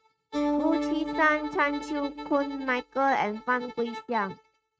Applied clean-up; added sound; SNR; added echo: neural mask model RNNoise.